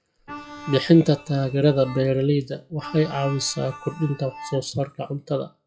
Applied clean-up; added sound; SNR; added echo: classical method WPE with log-MMSE.